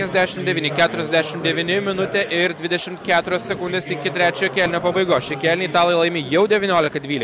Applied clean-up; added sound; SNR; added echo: none; none; none; none.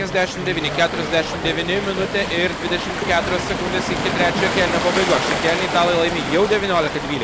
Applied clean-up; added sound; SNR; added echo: none; Waves, surf; 4 dB; none.